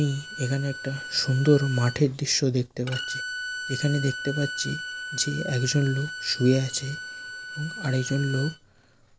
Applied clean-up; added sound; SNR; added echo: none; Bowed string instrument; 10 dB; none.